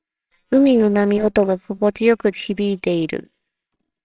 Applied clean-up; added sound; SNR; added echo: neural separator model SepFormer WHAMR!.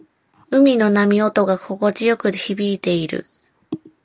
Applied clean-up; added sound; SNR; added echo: none; none; none; none.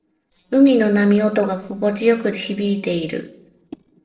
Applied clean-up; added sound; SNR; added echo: neural separator model SepFormer DNS4.